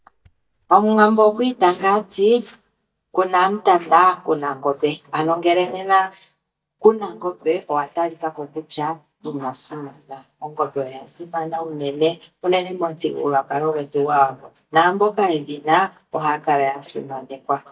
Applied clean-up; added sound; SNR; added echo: neural mask model DeepFilterNet 3.